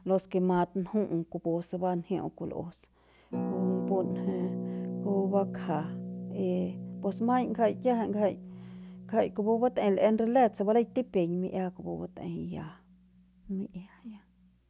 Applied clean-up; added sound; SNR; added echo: none; Harp; 9 dB; none.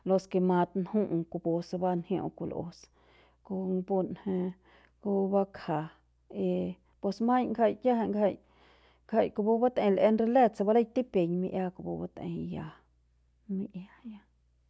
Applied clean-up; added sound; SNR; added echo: none; none; none; none.